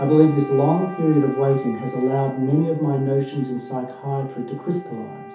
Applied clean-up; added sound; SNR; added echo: none; Wind instrument, woodwind instrument; 16 dB; reverberation time 0.5 s.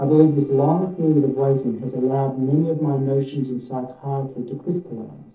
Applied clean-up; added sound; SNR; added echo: neural separator model SepFormer DNS4.